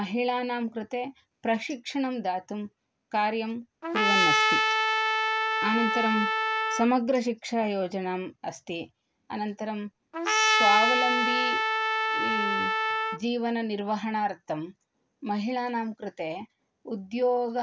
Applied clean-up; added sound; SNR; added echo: none; Trumpet; -4 dB; none.